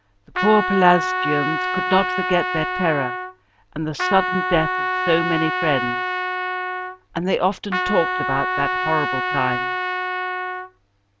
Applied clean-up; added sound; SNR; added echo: none; Trumpet; 1 dB; none.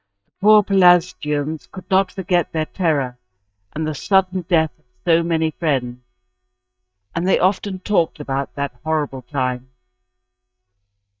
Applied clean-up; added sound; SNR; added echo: neural mask model DeepFilterNet 3.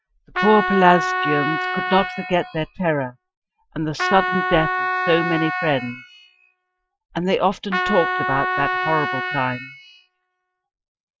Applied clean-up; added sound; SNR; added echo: classical method Wiener filter.